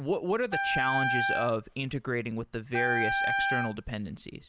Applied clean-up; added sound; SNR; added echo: none; Wind instrument, woodwind instrument; 0 dB; none.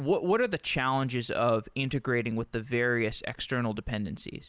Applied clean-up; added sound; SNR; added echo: none; none; none; none.